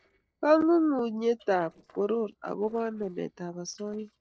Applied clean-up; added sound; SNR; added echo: neural separator model SepFormer DNS4.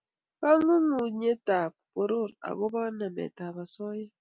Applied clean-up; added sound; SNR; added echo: none; none; none; none.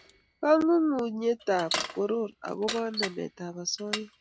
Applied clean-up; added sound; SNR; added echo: none; Bicycle; 10 dB; none.